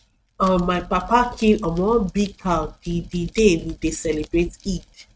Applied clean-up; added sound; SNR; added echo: neural mask model RNNoise.